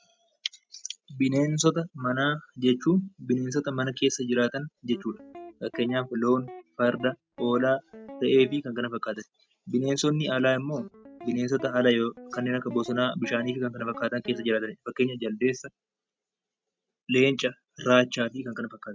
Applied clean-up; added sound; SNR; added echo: neural mask model RNNoise.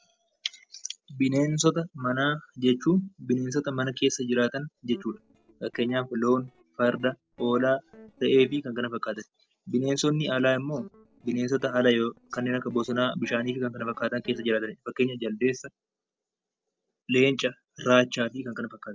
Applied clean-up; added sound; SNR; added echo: neural separator model SepFormer DNS4.